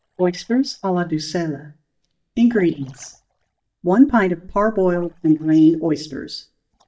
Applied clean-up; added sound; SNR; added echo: neural mask model DeepFilterNet 3.